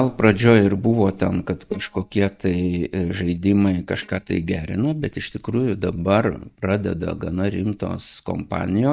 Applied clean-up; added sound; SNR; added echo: neural mask model DeepFilterNet 3.